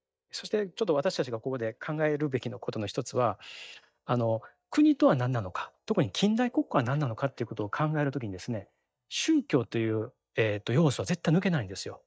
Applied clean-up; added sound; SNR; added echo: neural mask model DeepFilterNet 3.